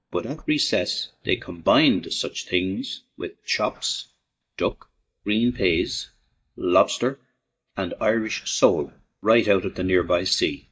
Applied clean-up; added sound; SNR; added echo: neural mask model DeepFilterNet 3.